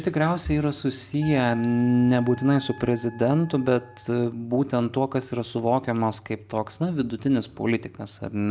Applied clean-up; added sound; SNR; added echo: none; Wind instrument, woodwind instrument; 20 dB; none.